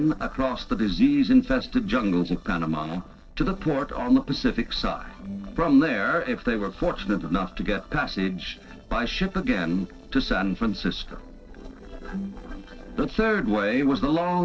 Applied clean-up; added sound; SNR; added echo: neural separator model SepFormer DNS4.